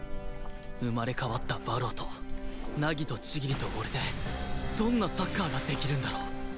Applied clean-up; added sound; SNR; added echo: none; Splash, splatter; 4 dB; none.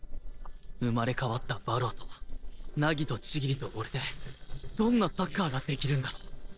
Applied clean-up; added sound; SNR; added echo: neural separator model SepFormer DNS4.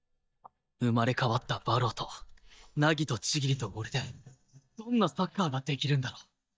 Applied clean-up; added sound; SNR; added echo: neural mask model DeepFilterNet 3.